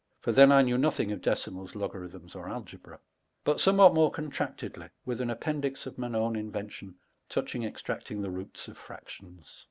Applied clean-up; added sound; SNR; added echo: none; none; none; none.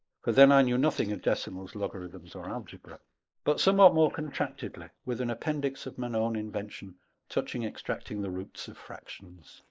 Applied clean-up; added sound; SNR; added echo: neural mask model Resemble Enhance denoiser.